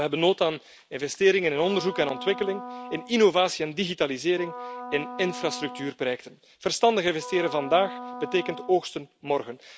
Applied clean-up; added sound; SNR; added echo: none; Wind instrument, woodwind instrument; 14 dB; none.